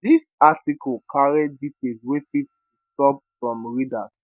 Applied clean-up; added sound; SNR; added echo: neural mask model DeepFilterNet 3.